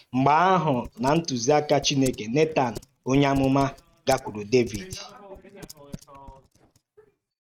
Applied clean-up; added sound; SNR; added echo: neural mask model RNNoise.